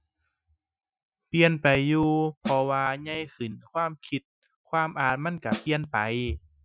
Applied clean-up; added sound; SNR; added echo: classical method Wiener filter.